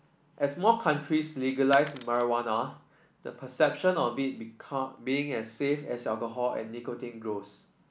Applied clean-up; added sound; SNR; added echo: none; Shatter; 18 dB; none.